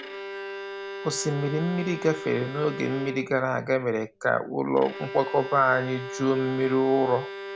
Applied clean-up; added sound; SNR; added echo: none; Bowed string instrument; 11 dB; none.